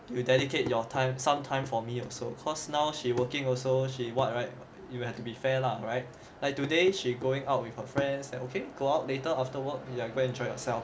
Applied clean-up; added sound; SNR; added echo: none; none; none; none.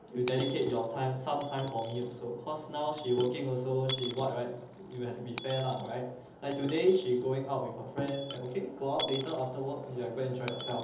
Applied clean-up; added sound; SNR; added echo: none; Coin (dropping) / Dishes, pots, and pans; 1 dB; reverberation time 0.8 s.